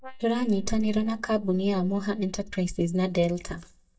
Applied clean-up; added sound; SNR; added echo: neural mask model DeepFilterNet 3.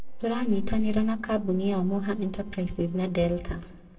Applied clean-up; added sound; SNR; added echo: neural separator model SepFormer DNS4.